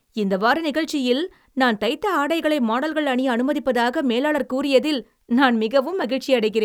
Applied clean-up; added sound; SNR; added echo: none; none; none; none.